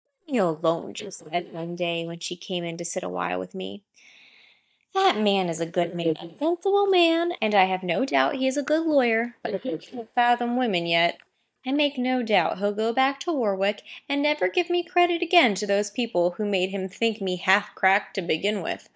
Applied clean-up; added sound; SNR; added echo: neural mask model DeepFilterNet 3.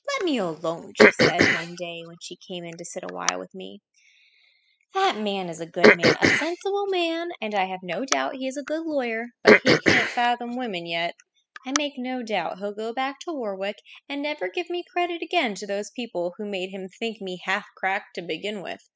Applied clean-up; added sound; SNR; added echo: classical method spectral subtraction.